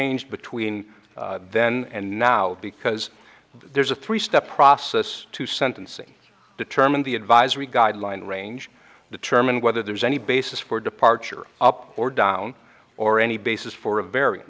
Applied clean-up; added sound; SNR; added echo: none; none; none; none.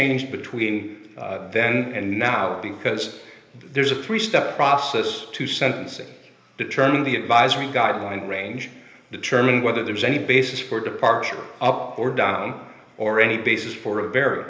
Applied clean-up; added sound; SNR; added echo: none; none; none; reverberation time 0.8 s.